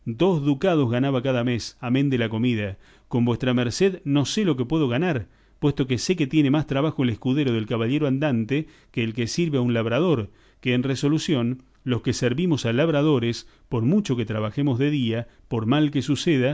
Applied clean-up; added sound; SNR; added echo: none; none; none; none.